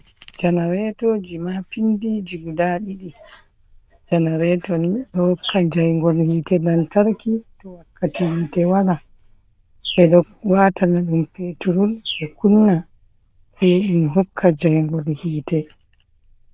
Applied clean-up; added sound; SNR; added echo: neural diffusion model UNIVERSE++.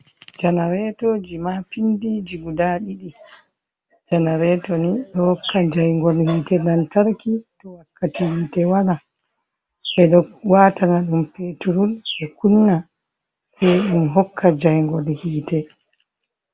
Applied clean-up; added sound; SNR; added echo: none; Bird; 17 dB; none.